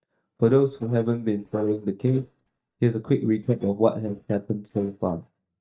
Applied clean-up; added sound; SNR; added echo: neural mask model DeepFilterNet 3.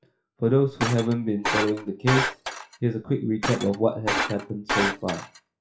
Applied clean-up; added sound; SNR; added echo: classical method WPE with log-MMSE.